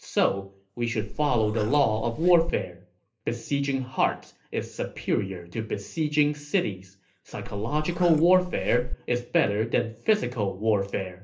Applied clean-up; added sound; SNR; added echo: none; Meow; 6 dB; reverberation time 0.3 s.